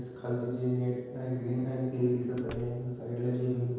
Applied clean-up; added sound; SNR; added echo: none; Slam; 19 dB; reverberation time 1.2 s.